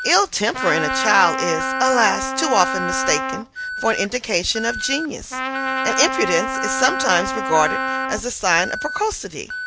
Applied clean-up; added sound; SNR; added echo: none; Alarm + Trumpet; 4 dB; none.